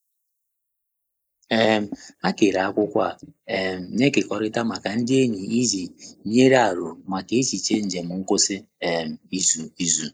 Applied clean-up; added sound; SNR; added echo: neural mask model Resemble Enhance denoiser.